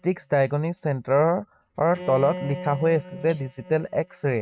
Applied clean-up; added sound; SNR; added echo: neural mask model RNNoise.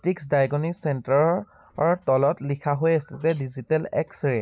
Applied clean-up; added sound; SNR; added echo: none; none; none; none.